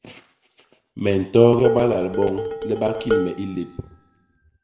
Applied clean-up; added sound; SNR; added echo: none; Dishes, pots, and pans; 5 dB; reverberation time 1.4 s.